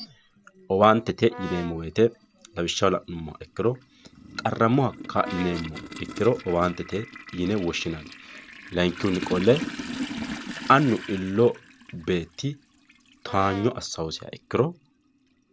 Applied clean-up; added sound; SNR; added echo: none; Brass instrument + Toilet flush; 13 dB; none.